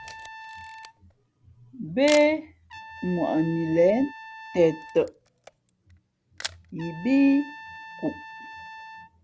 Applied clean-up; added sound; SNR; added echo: none; Trumpet + Camera; 15 dB; none.